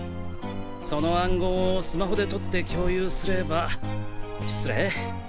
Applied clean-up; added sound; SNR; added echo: none; Rain; 2 dB; none.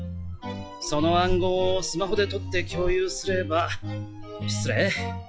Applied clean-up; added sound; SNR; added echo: classical method log-MMSE.